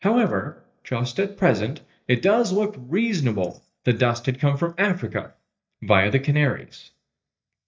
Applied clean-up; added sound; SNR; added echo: neural mask model DeepFilterNet 3.